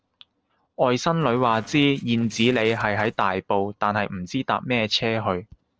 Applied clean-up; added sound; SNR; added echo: neural separator model SepFormer DNS4.